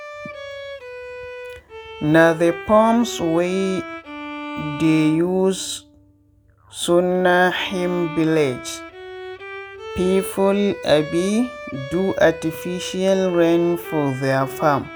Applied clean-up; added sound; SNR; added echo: none; Bowed string instrument; 14 dB; none.